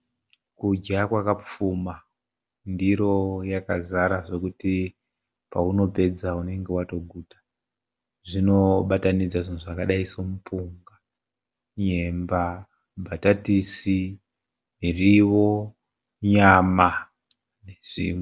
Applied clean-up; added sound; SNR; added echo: none; none; none; none.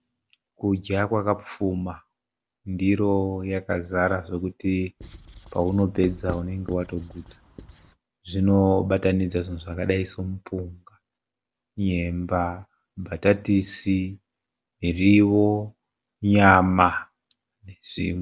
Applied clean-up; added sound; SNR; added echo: none; Writing; 16 dB; none.